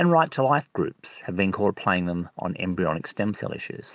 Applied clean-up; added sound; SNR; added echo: none; none; none; none.